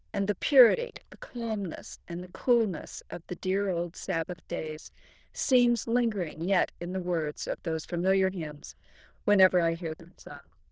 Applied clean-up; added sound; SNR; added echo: neural diffusion model UNIVERSE++.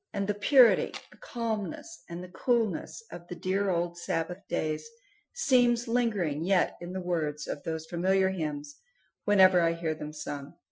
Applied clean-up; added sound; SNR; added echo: classical method Wiener filter.